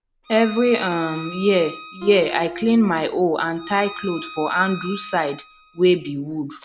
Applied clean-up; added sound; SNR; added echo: none; Acoustic guitar + Bowed string instrument; 15 dB; none.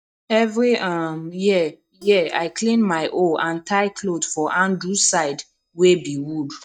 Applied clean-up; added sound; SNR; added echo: neural mask model DeepFilterNet 3.